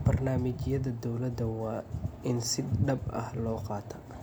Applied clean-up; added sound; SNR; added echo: none; none; none; none.